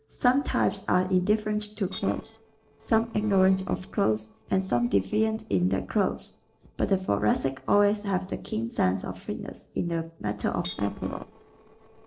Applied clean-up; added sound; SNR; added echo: neural separator model SepFormer DNS4.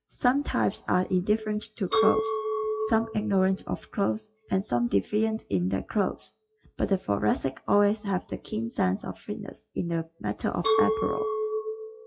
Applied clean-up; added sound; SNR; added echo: classical method WPE with log-MMSE.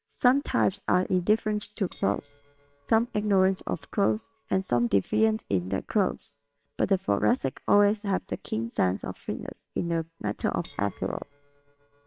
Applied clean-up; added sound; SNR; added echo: neural separator model SepFormer WHAMR!.